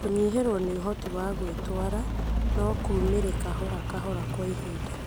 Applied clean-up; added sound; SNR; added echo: none; Rain; 0 dB; none.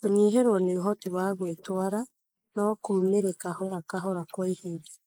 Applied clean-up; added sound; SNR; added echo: neural mask model Resemble Enhance denoiser.